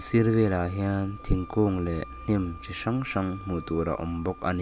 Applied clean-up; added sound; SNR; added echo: none; Wind instrument, woodwind instrument; 20 dB; none.